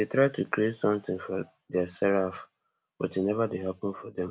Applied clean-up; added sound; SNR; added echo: none; none; none; none.